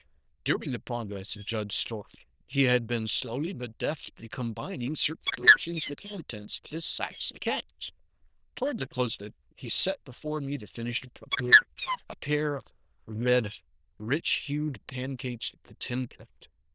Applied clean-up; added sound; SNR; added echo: neural diffusion model UNIVERSE++.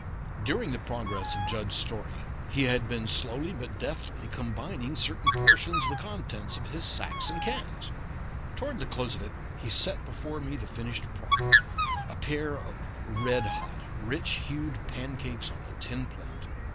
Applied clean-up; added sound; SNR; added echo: none; Bird; -3 dB; none.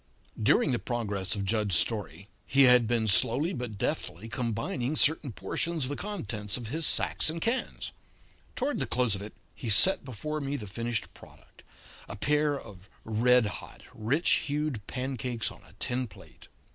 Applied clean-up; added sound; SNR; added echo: none; none; none; none.